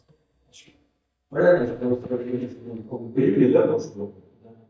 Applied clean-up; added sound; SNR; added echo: neural mask model DeepFilterNet 3.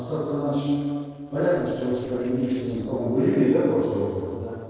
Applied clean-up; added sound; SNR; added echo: neural separator model SepFormer DNS4.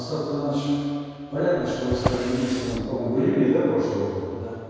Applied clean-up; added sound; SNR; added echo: none; Drawer open or close; 7 dB; reverberation time 2.2 s.